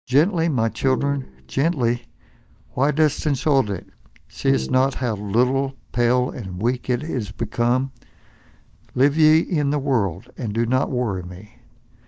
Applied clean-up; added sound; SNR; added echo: neural mask model DeepFilterNet 3.